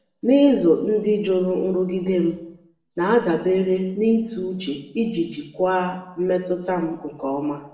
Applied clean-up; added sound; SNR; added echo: none; none; none; reverberation time 0.8 s.